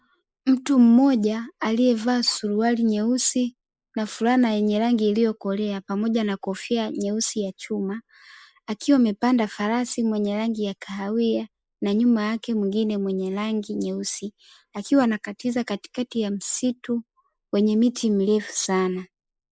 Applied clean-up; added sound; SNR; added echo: neural mask model Resemble Enhance denoiser.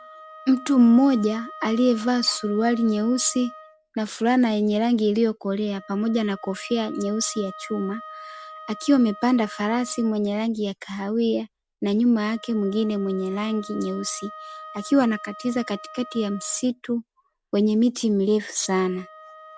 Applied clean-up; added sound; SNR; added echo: none; Wind instrument, woodwind instrument; 19 dB; none.